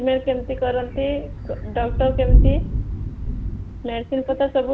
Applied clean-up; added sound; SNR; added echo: none; Thunder / Rain; -2 dB; none.